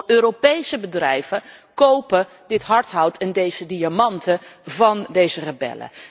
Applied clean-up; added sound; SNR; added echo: none; none; none; none.